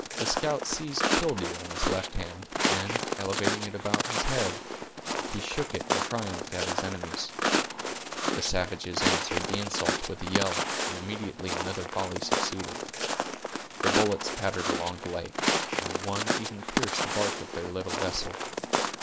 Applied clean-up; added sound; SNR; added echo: none; Walk, footsteps; -3 dB; none.